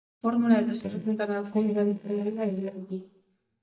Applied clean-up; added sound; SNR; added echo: neural mask model DeepFilterNet 3.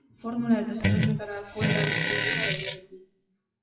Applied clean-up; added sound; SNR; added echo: classical method WPE with log-MMSE.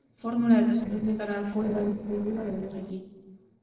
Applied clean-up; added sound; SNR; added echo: neural separator model SepFormer DNS4.